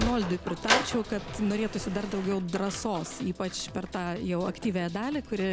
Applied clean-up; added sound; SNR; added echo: none; Sliding door; 6 dB; none.